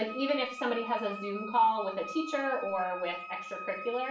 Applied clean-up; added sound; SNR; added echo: none; Wind instrument, woodwind instrument; 10 dB; reverberation time 0.4 s.